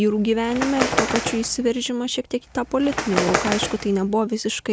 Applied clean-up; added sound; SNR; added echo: none; Bird; 5 dB; none.